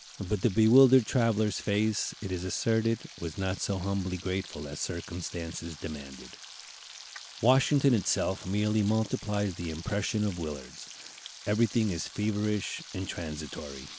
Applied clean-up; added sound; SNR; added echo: none; Frying (food); 17 dB; none.